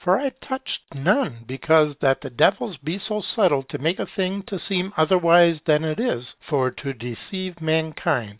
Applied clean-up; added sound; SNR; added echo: none; none; none; none.